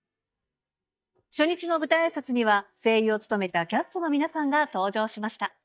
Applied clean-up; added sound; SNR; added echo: neural mask model DeepFilterNet 3.